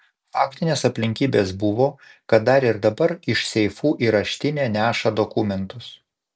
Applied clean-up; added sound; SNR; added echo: none; none; none; none.